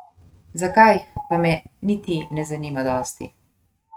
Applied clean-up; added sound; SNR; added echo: neural mask model RNNoise.